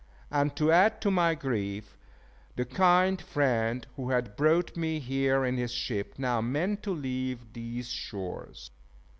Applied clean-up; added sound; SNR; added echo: none; none; none; none.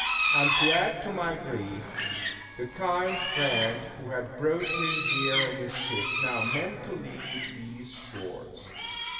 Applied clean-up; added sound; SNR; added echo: none; Livestock, farm animals, working animals; -1 dB; reverberation time 2.5 s.